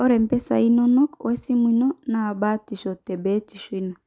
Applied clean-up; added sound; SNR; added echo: none; none; none; none.